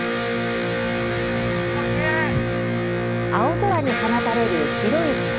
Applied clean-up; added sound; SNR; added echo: none; Electric guitar; -3 dB; none.